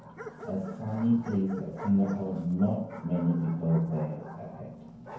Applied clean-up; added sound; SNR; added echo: none; Bark; 16 dB; reverberation time 0.9 s.